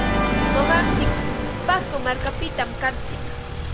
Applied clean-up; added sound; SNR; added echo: none; Organ + Motorcycle / Accelerating, revving, vroom; -4 dB; none.